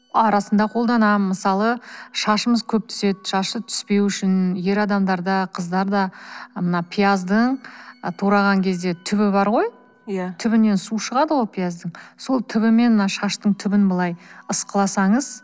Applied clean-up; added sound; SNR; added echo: none; none; none; none.